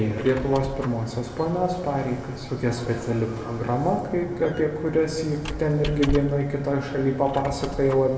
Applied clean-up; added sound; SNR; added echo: none; Squeak; 13 dB; reverberation time 1.7 s.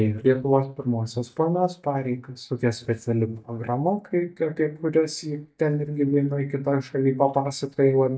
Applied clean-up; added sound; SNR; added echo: neural mask model DeepFilterNet 3.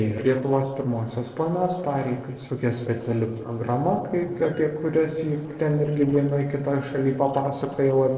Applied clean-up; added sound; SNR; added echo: neural separator model SepFormer DNS4.